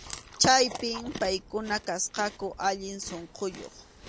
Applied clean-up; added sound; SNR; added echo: none; Chewing, mastication; 15 dB; none.